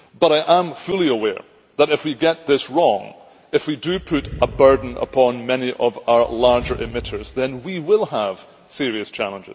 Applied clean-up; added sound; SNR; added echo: none; Animal; 15 dB; none.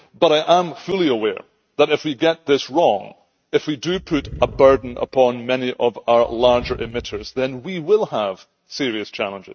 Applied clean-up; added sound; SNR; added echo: neural mask model RNNoise.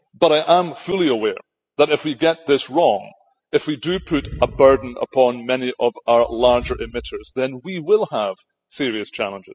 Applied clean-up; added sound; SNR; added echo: classical method spectral subtraction.